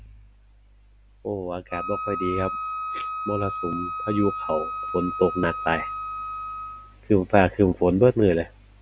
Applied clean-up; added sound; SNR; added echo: none; Wind instrument, woodwind instrument; 8 dB; none.